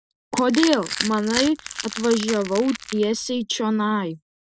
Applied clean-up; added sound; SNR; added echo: none; Crushing; 8 dB; none.